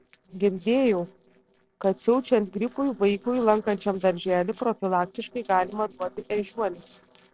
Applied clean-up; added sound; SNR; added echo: neural separator model SepFormer DNS4.